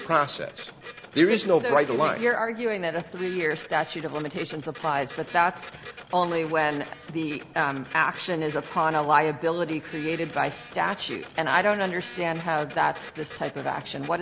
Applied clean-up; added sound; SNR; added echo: none; Printer; 16 dB; none.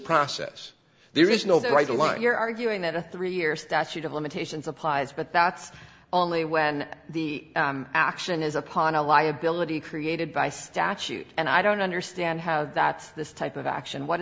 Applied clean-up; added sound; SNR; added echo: none; none; none; none.